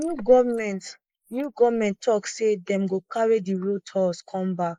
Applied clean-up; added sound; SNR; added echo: neural mask model Resemble Enhance denoiser.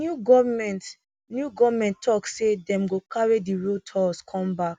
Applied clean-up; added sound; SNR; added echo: none; none; none; none.